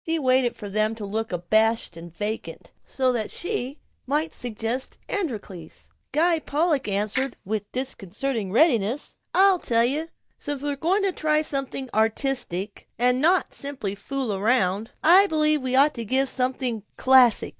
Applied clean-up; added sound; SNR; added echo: neural mask model DeepFilterNet 3.